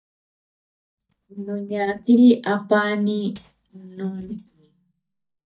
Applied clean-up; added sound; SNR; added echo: neural mask model DeepFilterNet 3.